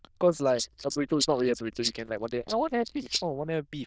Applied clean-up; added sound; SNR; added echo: neural diffusion model UNIVERSE++.